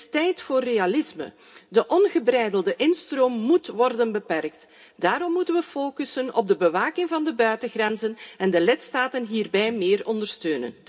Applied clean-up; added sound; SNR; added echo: none; none; none; reverberation time 0.3 s.